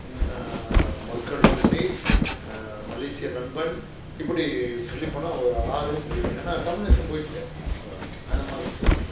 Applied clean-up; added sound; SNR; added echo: none; Walk, footsteps; -5 dB; reverberation time 0.2 s.